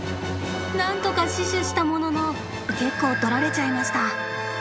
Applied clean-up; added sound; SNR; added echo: none; none; none; none.